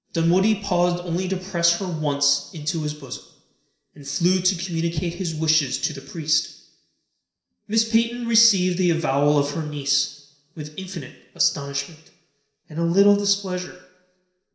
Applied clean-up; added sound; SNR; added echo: none; none; none; reverberation time 0.7 s.